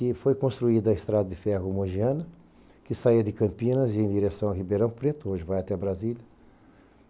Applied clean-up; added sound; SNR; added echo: none; none; none; none.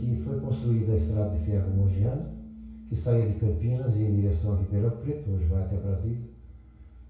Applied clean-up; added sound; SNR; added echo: none; Piano; 16 dB; reverberation time 0.6 s.